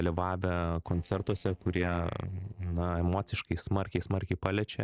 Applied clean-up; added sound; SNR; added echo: neural separator model SepFormer DNS4.